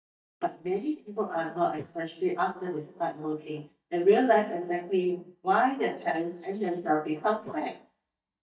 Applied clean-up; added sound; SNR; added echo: neural mask model DeepFilterNet 3.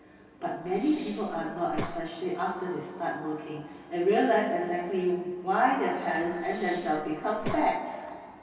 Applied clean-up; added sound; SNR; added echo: none; Breathing; 10 dB; reverberation time 2.5 s.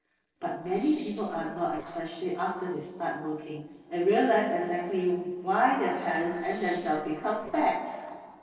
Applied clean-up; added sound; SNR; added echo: neural separator model SepFormer DNS4.